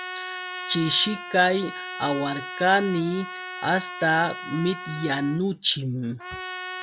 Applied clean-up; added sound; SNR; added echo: none; Trumpet; 10 dB; none.